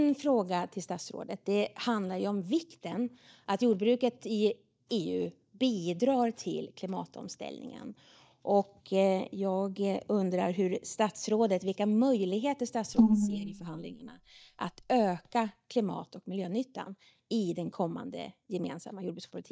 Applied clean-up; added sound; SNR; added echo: neural mask model DeepFilterNet 3.